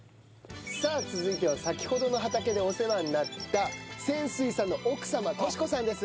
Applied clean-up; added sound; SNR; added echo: none; Squeak / Chirp, tweet; 12 dB; none.